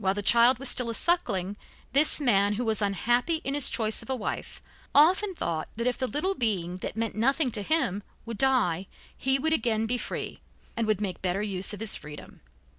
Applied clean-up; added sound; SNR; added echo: none; none; none; none.